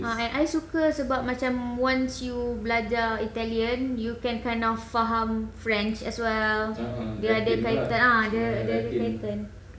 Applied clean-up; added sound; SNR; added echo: none; none; none; none.